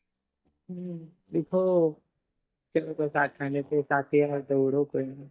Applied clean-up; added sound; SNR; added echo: neural mask model DeepFilterNet 3.